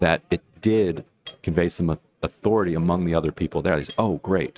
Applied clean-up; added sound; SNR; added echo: neural mask model RNNoise.